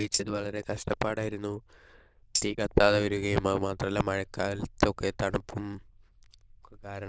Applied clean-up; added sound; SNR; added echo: neural diffusion model UNIVERSE++.